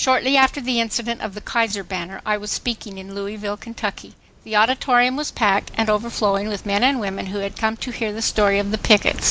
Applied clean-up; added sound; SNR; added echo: none; none; none; none.